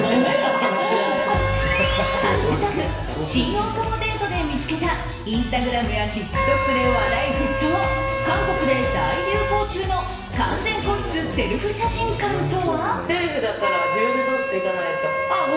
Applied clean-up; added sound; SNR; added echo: none; Wind instrument, woodwind instrument; 5 dB; reverberation time 1.2 s.